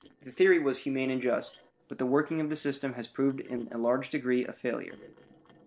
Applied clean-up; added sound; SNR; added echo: neural separator model SepFormer DNS4.